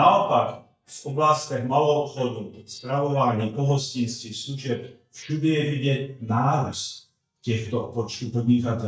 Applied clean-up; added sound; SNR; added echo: neural mask model DeepFilterNet 3.